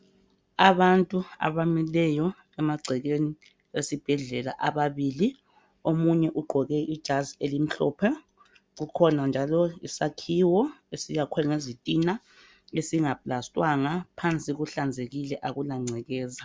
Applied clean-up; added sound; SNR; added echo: none; none; none; none.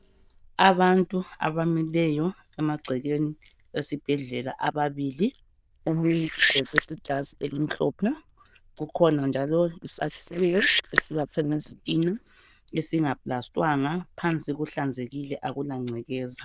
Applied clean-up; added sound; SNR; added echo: neural diffusion model UNIVERSE++.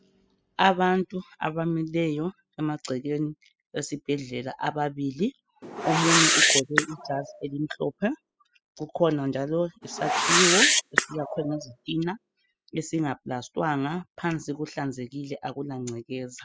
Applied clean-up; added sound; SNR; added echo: classical method spectral subtraction.